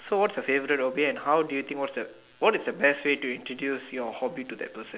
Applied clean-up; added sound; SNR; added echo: none; none; none; none.